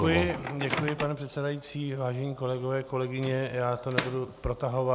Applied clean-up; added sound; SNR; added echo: none; Microwave oven; 9 dB; none.